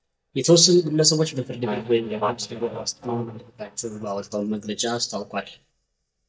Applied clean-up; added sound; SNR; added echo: neural mask model DeepFilterNet 3.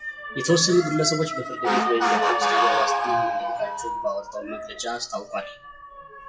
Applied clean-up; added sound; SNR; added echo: classical method WPE with log-MMSE.